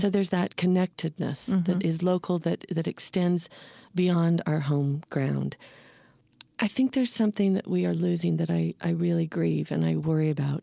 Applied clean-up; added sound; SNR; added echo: none; none; none; none.